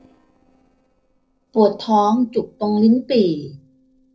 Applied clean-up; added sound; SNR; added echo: neural separator model SepFormer DNS4.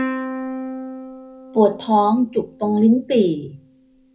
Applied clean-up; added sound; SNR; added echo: none; Plucked string instrument; 11 dB; reverberation time 0.4 s.